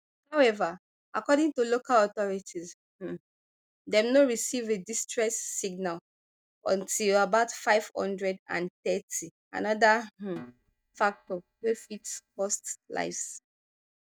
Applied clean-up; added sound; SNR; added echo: neural mask model DeepFilterNet 3.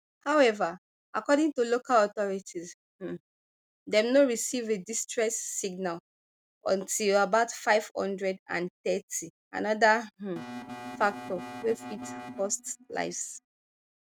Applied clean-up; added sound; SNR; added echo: neural mask model RNNoise.